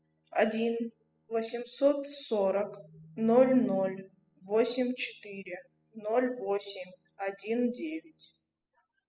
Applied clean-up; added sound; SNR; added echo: classical method spectral subtraction.